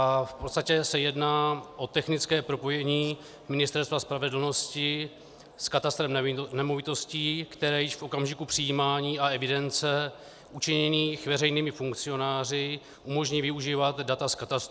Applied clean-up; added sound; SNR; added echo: none; none; none; none.